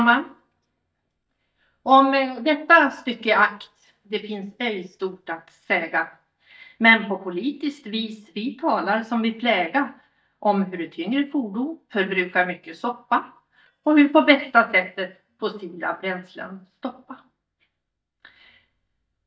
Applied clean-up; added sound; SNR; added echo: neural mask model DeepFilterNet 3.